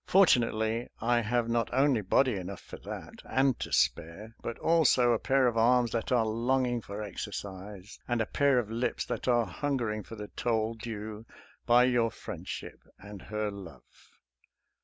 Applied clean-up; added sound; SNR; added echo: none; none; none; none.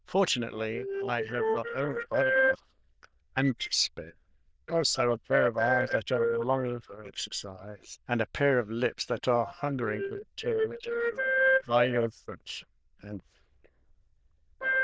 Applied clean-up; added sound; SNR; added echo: neural diffusion model UNIVERSE++.